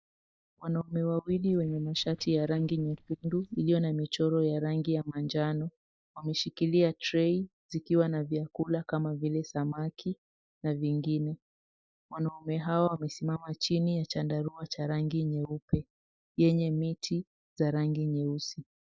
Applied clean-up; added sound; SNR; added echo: neural mask model DeepFilterNet 3.